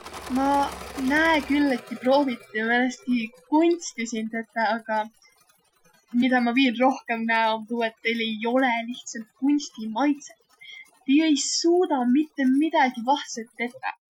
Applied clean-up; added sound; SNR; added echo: classical method Wiener filter.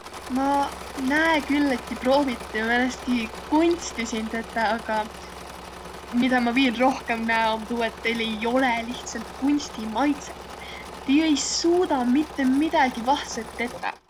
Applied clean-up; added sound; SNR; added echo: none; Engine / Mechanisms; 13 dB; none.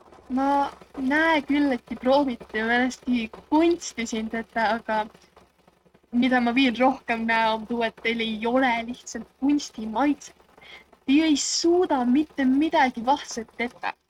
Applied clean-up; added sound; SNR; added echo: neural mask model RNNoise.